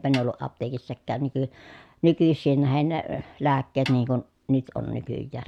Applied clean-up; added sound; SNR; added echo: none; Snare drum; 15 dB; none.